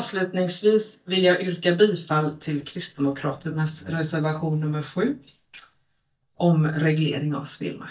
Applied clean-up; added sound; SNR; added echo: neural mask model DeepFilterNet 3.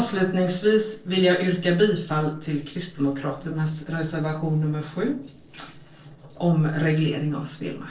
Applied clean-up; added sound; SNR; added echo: neural separator model SepFormer DNS4.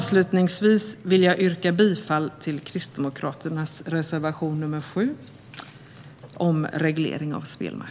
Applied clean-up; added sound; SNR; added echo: none; none; none; none.